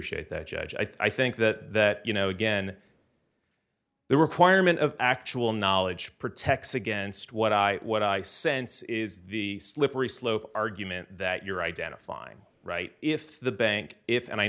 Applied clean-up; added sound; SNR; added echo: none; none; none; none.